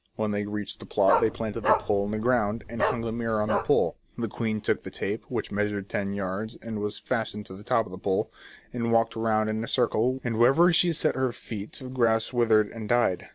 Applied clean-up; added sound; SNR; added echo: none; Bark; 3 dB; none.